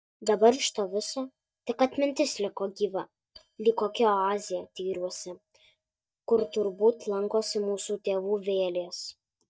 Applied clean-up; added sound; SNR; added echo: neural mask model DeepFilterNet 3.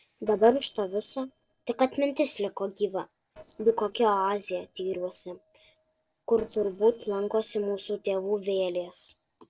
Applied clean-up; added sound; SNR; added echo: neural separator model SepFormer DNS4.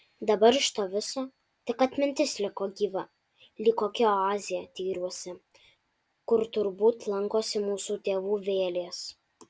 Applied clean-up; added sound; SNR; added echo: none; none; none; none.